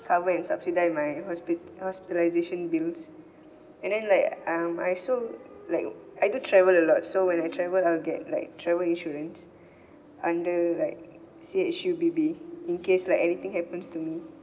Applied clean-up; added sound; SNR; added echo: none; none; none; none.